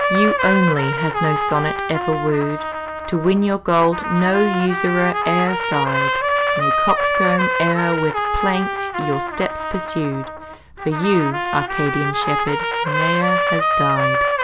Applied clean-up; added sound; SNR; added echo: none; Trumpet; 0 dB; none.